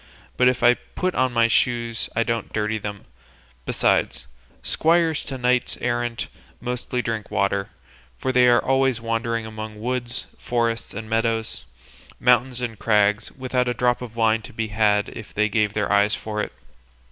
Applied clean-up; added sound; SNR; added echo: none; none; none; none.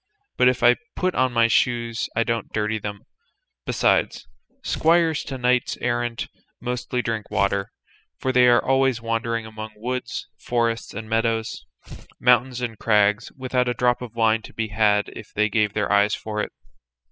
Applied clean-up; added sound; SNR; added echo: classical method spectral subtraction.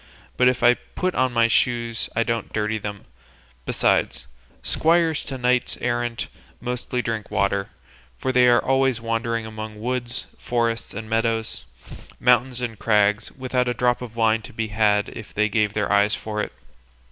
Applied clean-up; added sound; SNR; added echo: none; Tearing; 17 dB; none.